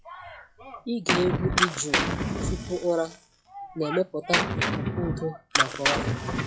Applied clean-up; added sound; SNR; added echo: classical method log-MMSE.